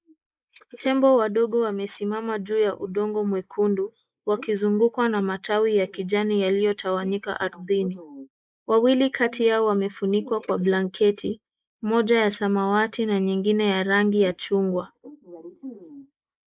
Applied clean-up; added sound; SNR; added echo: neural mask model Resemble Enhance denoiser.